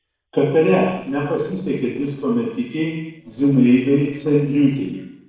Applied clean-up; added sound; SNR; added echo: neural separator model SepFormer DNS4.